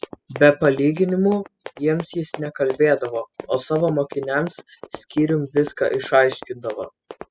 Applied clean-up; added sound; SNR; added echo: classical method spectral subtraction.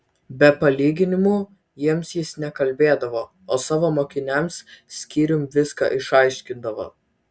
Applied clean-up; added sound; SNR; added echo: none; none; none; none.